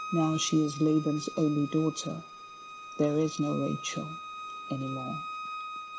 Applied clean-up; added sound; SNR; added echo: none; Bowed string instrument; 10 dB; none.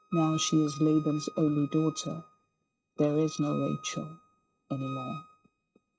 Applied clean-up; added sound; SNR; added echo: neural mask model RNNoise.